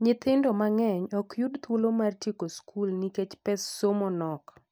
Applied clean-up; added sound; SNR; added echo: none; none; none; none.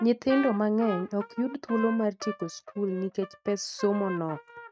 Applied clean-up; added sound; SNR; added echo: neural mask model RNNoise.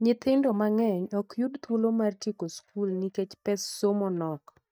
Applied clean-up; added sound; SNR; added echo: neural mask model DeepFilterNet 3.